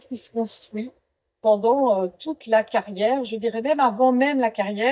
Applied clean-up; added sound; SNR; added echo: neural mask model DeepFilterNet 3.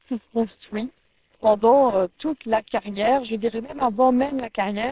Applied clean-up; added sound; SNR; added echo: neural separator model SepFormer WHAMR!.